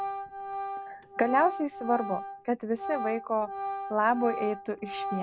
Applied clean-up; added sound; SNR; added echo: none; Organ; 6 dB; none.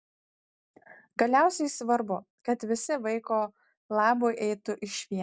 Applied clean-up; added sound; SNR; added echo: none; none; none; none.